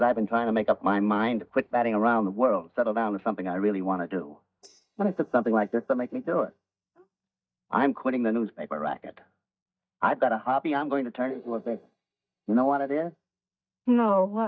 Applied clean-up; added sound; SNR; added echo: neural mask model DeepFilterNet 3.